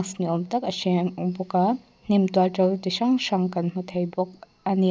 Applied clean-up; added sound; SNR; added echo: none; none; none; none.